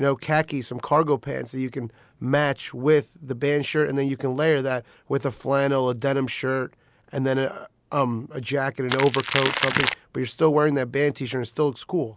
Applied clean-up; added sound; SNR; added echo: none; Crackle; 1 dB; none.